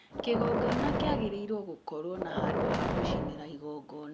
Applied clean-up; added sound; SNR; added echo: none; Boom; -3 dB; none.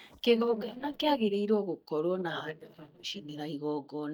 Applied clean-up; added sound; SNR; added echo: neural mask model DeepFilterNet 3.